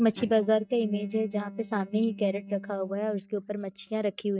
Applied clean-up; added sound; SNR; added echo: neural mask model DeepFilterNet 3.